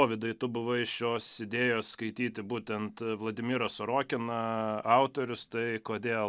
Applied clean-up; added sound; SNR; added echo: none; none; none; none.